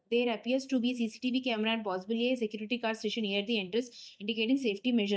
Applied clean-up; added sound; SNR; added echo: neural mask model DeepFilterNet 3.